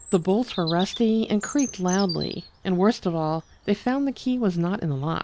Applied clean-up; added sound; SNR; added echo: none; Bird vocalization, bird call, bird song; 16 dB; none.